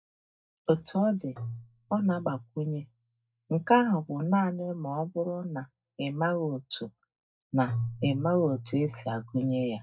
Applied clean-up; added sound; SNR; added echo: neural mask model DeepFilterNet 3.